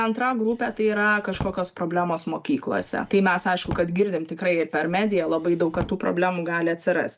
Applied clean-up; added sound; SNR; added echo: none; Drawer open or close; 14 dB; none.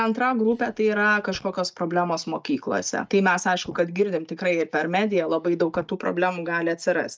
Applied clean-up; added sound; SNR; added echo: neural mask model DeepFilterNet 3.